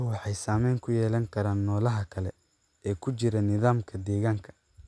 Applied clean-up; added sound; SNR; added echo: none; none; none; none.